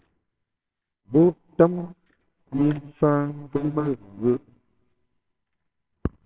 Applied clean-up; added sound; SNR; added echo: neural separator model SepFormer WHAMR!.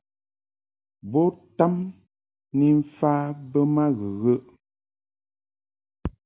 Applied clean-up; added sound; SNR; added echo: none; none; none; none.